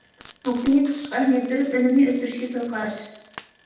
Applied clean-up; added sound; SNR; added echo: none; Frying (food); 18 dB; reverberation time 0.8 s.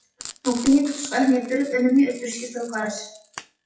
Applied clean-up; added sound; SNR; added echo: classical method WPE with log-MMSE.